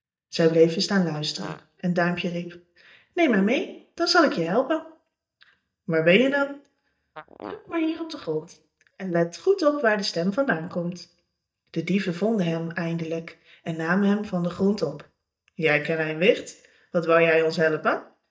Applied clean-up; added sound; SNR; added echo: neural mask model DeepFilterNet 3.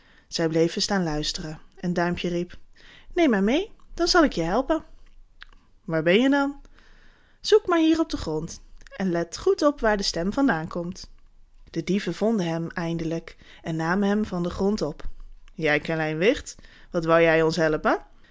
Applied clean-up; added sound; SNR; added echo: none; none; none; none.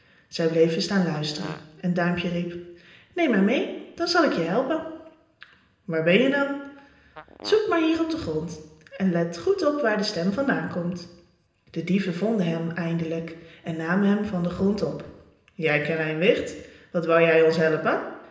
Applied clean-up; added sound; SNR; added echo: none; Fart; 19 dB; reverberation time 0.9 s.